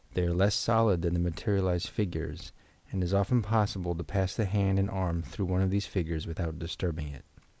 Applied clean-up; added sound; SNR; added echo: none; none; none; none.